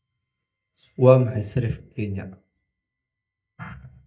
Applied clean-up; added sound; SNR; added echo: neural mask model DeepFilterNet 3.